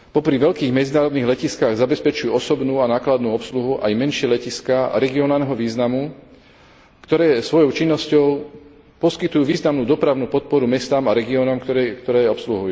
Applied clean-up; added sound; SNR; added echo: none; none; none; none.